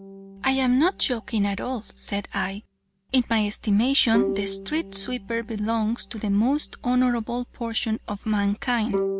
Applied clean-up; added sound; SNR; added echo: none; Bowed string instrument; 11 dB; none.